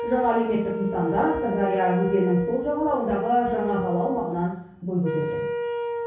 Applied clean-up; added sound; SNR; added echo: none; Wind instrument, woodwind instrument; 5 dB; reverberation time 0.6 s.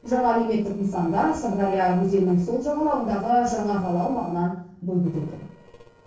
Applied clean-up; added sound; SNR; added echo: neural separator model SepFormer DNS4.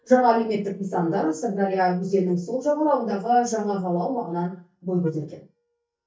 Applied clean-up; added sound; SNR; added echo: neural mask model DeepFilterNet 3.